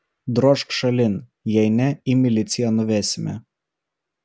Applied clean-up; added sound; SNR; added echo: none; none; none; none.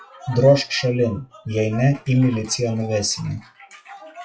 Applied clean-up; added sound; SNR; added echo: classical method WPE with log-MMSE.